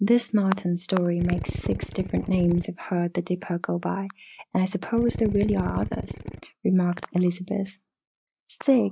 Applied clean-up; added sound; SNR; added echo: neural mask model RNNoise.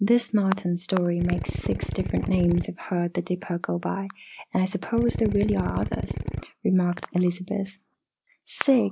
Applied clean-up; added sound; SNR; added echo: none; Drill; 4 dB; none.